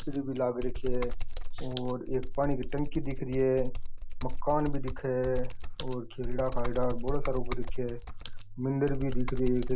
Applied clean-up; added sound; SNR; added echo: none; Computer keyboard; -3 dB; none.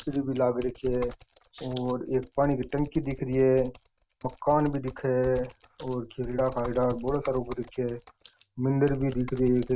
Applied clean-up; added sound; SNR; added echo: neural mask model RNNoise.